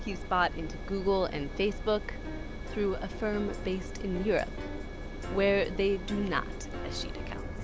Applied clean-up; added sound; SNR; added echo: none; Engine; 6 dB; none.